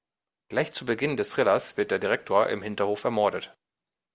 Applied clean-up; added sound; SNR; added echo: none; none; none; none.